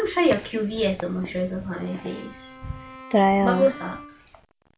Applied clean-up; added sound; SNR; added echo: none; Brass instrument; 18 dB; none.